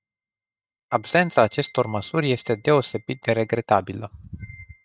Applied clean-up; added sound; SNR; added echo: neural mask model RNNoise.